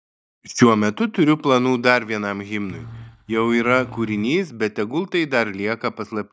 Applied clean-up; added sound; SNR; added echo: neural mask model DeepFilterNet 3.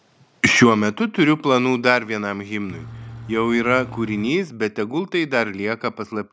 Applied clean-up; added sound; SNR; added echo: none; Engine / Truck; 14 dB; none.